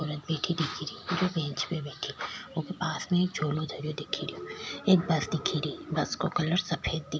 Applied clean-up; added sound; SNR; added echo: none; none; none; none.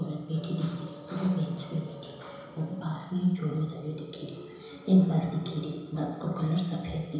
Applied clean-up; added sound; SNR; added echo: none; Vehicle; 16 dB; reverberation time 1.0 s.